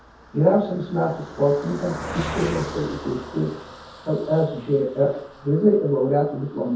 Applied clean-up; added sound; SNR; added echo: none; Car passing by; 14 dB; reverberation time 0.6 s.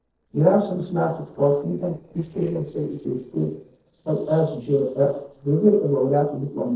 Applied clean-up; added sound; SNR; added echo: neural separator model SepFormer DNS4.